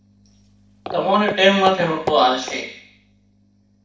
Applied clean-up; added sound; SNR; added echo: neural separator model SepFormer DNS4.